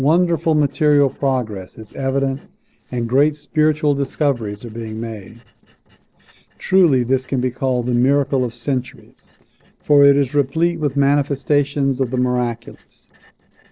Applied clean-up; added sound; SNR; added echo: neural separator model SepFormer DNS4.